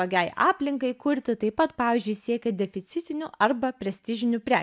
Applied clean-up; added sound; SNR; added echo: none; none; none; none.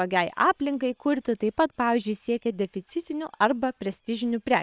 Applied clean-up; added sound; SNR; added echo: neural separator model SepFormer WHAM!.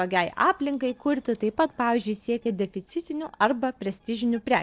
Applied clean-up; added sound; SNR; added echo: neural separator model SepFormer DNS4.